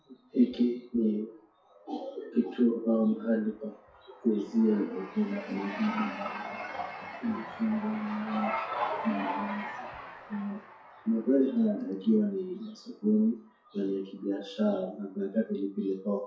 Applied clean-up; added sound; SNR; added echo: classical method WPE with log-MMSE.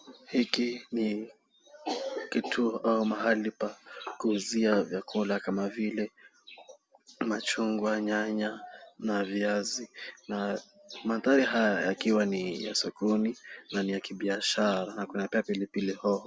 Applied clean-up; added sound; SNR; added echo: none; none; none; none.